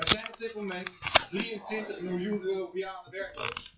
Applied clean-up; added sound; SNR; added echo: classical method WPE with log-MMSE.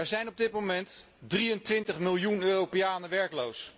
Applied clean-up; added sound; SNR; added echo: none; none; none; none.